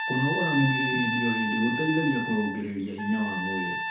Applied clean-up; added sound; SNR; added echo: none; Trumpet; 3 dB; reverberation time 0.6 s.